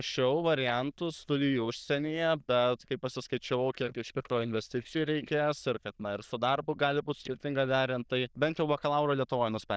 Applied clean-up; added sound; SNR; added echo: neural diffusion model UNIVERSE++.